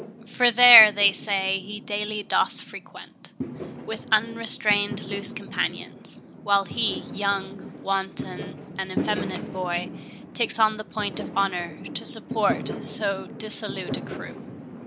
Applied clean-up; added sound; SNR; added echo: none; Fireworks; 9 dB; none.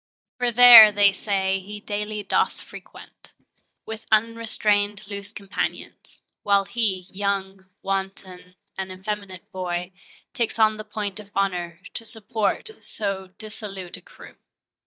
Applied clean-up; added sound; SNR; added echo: neural mask model DeepFilterNet 3.